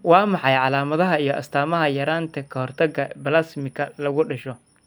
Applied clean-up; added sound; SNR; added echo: none; none; none; none.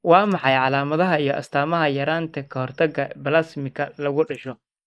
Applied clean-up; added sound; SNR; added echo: neural mask model Resemble Enhance denoiser.